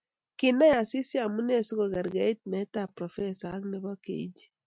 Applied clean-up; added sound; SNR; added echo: none; none; none; none.